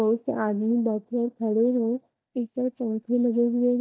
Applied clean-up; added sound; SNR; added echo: neural mask model DeepFilterNet 3.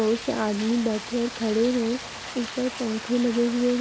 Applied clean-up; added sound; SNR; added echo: none; Rain; 12 dB; none.